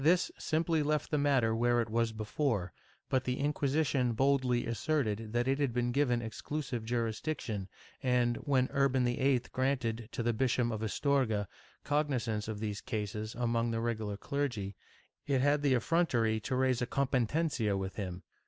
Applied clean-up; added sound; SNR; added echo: none; none; none; none.